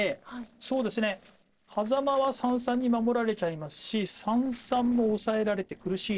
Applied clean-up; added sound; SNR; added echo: neural separator model SepFormer DNS4.